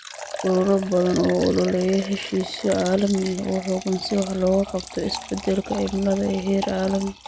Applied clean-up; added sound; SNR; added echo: none; Liquid; 13 dB; none.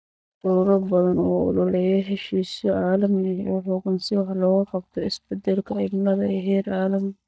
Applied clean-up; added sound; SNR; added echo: neural mask model DeepFilterNet 3.